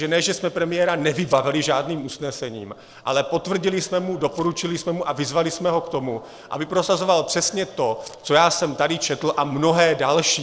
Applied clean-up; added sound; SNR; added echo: neural separator model SepFormer DNS4.